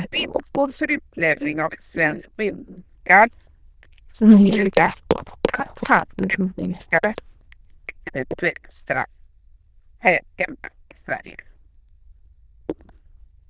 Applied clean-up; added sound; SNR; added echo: neural diffusion model UNIVERSE++.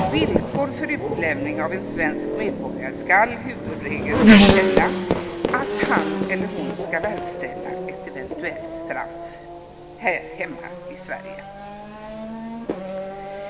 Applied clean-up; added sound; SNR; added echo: none; Race car, auto racing / Accelerating, revving, vroom; -5 dB; none.